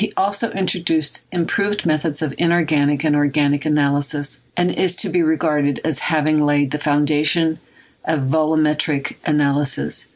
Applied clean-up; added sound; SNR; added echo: none; none; none; none.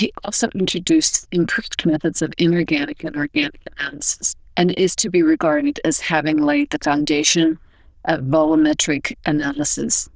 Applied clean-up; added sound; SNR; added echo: neural diffusion model UNIVERSE++.